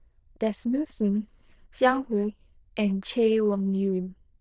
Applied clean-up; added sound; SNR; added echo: neural diffusion model UNIVERSE++.